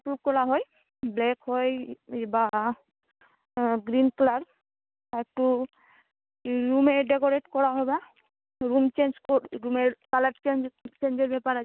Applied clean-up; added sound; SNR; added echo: none; none; none; none.